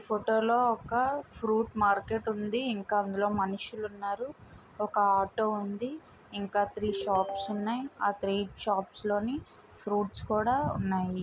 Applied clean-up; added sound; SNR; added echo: none; Ringtone; 8 dB; none.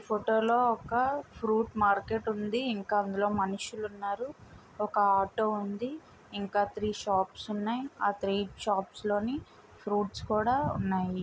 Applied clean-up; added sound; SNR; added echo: none; none; none; none.